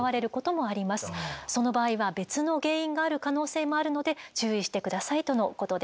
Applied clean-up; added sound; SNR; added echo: none; none; none; none.